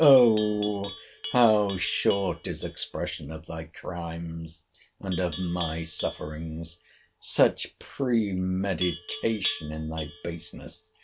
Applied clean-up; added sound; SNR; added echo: none; Livestock, farm animals, working animals; 13 dB; none.